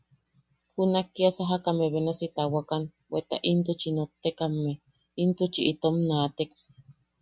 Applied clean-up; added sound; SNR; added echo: none; none; none; none.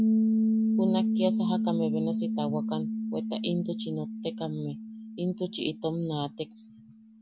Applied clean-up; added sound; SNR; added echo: none; Piano; -4 dB; none.